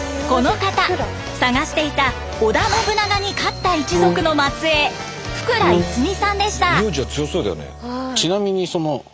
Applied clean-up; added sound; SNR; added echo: none; Brass instrument; 3 dB; none.